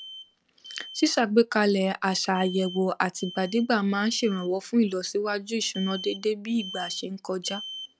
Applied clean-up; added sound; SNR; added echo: none; Alarm; 16 dB; none.